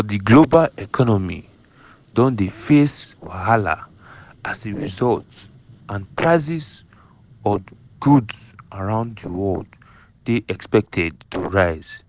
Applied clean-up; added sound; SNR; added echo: neural separator model SepFormer DNS4.